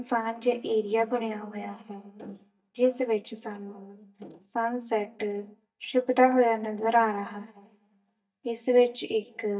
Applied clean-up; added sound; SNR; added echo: neural mask model DeepFilterNet 3.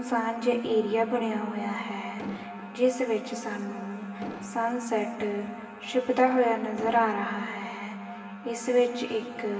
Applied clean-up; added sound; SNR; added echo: none; Explosion; 13 dB; reverberation time 2.4 s.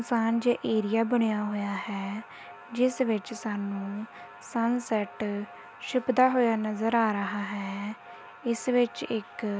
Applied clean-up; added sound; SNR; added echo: none; none; none; none.